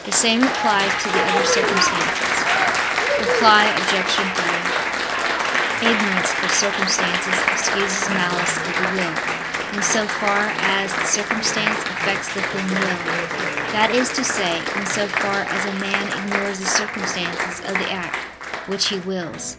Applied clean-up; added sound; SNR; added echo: none; Applause; -2 dB; none.